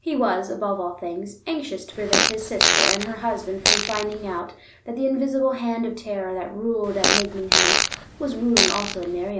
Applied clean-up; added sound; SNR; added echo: none; Fart; -3 dB; none.